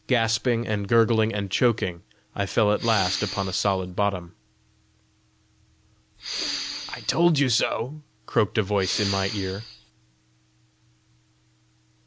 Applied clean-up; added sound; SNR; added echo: none; Respiratory sounds; 6 dB; none.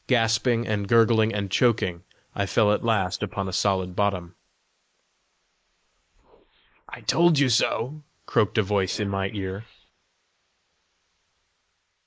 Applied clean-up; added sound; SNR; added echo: neural mask model Resemble Enhance denoiser.